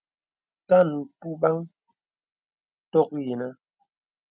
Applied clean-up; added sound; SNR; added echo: none; none; none; none.